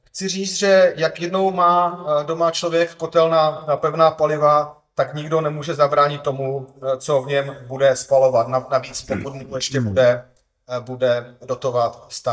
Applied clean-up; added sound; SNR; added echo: neural mask model DeepFilterNet 3.